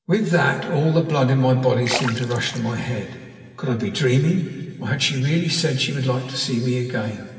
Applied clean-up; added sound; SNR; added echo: none; Splash, splatter; 12 dB; reverberation time 2.3 s.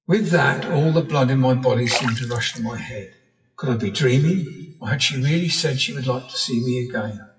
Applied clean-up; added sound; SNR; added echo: classical method WPE with log-MMSE.